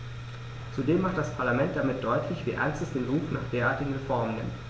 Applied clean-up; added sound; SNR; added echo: none; none; none; none.